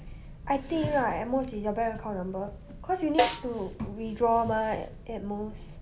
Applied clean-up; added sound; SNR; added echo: none; Snare drum; 1 dB; none.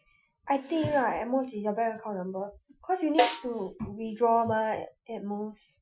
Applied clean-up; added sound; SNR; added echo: classical method Wiener filter.